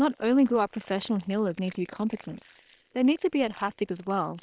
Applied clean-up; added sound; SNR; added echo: neural separator model SepFormer WHAM!.